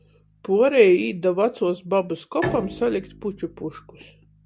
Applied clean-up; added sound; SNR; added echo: none; Bowed string instrument; 15 dB; none.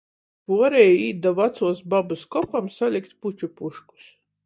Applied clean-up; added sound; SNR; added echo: neural mask model DeepFilterNet 3.